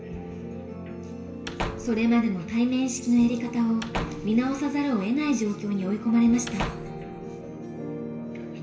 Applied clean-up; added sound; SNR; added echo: none; Slam / Wood; 13 dB; reverberation time 0.7 s.